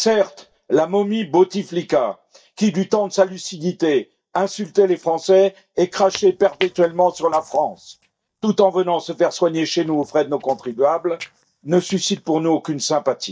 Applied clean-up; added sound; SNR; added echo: neural mask model DeepFilterNet 3.